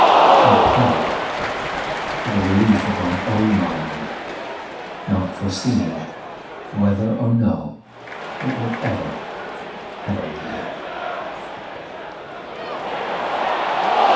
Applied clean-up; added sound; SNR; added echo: none; Cheering; -2 dB; reverberation time 0.7 s.